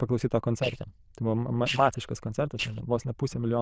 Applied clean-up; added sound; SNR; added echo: neural diffusion model UNIVERSE++.